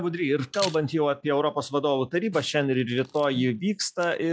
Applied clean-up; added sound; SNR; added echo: classical method log-MMSE.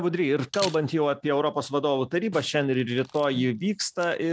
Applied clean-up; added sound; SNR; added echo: none; Camera + Snare drum; 18 dB; none.